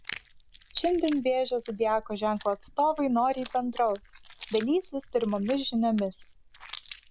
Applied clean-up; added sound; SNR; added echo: none; Chewing, mastication; 16 dB; none.